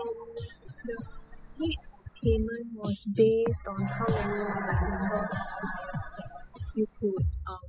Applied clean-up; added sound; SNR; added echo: classical method spectral subtraction.